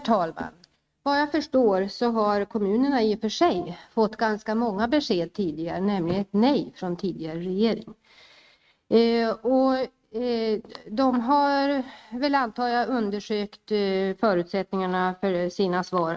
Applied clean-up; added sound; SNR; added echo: neural mask model RNNoise.